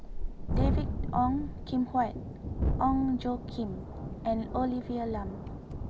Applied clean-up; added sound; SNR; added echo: none; Thunderstorm; 1 dB; none.